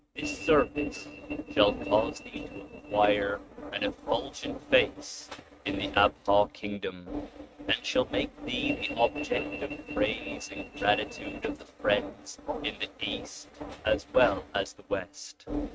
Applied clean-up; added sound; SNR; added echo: neural mask model RNNoise.